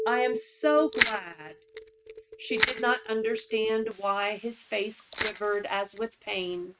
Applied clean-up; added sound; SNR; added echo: neural mask model RNNoise.